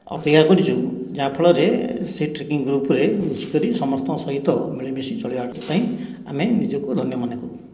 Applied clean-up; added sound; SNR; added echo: neural separator model SepFormer DNS4.